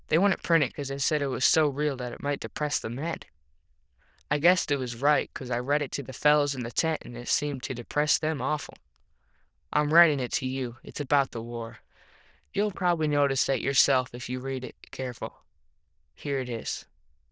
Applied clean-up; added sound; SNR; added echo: neural diffusion model UNIVERSE++.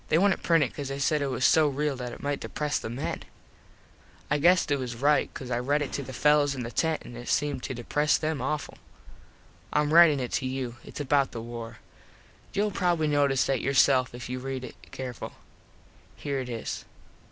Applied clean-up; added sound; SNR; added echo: none; Boom; 19 dB; none.